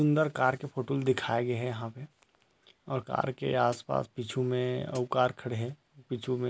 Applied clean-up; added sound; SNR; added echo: none; Hi-hat; 19 dB; none.